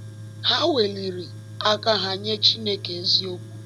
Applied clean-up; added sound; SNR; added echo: none; Tools; 13 dB; none.